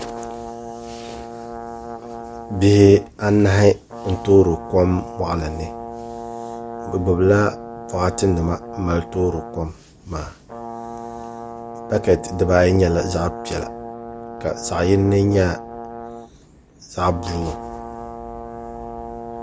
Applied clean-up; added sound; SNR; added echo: none; Brass instrument; 12 dB; none.